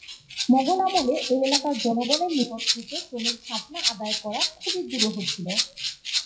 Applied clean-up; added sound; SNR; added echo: classical method WPE with log-MMSE.